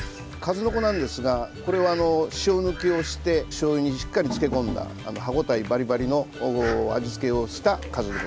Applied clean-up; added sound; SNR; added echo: none; Fowl; 18 dB; none.